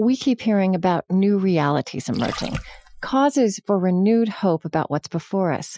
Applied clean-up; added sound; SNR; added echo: classical method Wiener filter.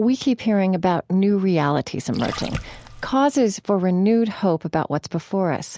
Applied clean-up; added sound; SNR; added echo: none; Splash, splatter; 13 dB; none.